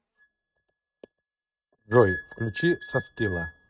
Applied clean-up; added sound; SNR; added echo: neural mask model RNNoise.